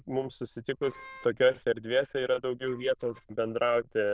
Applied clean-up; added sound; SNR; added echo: neural diffusion model UNIVERSE++.